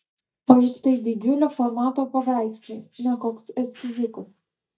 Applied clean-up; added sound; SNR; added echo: neural mask model DeepFilterNet 3.